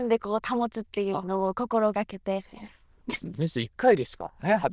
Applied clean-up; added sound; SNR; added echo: neural diffusion model UNIVERSE++.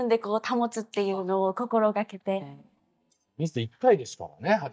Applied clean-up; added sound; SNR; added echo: neural mask model DeepFilterNet 3.